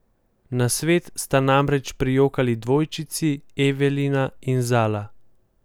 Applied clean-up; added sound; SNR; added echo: none; none; none; none.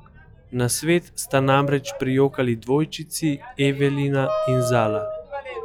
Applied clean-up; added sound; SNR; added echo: classical method log-MMSE.